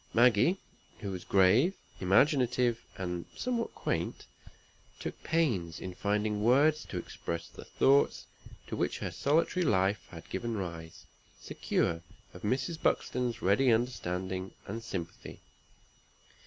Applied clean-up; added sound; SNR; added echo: none; none; none; none.